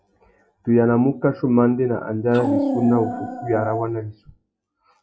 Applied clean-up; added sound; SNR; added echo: classical method log-MMSE.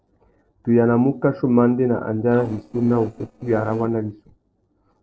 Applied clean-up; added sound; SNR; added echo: neural separator model SepFormer DNS4.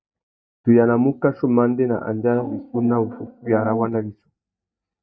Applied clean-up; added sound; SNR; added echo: neural mask model DeepFilterNet 3.